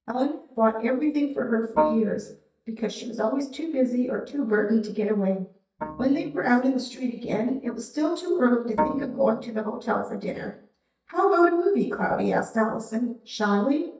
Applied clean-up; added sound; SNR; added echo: neural mask model DeepFilterNet 3.